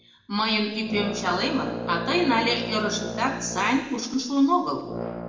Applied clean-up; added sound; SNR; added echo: none; Brass instrument; 9 dB; reverberation time 1.2 s.